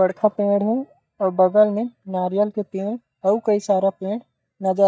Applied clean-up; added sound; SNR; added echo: neural mask model DeepFilterNet 3.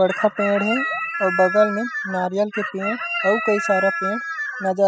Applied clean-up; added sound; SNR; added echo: classical method spectral subtraction.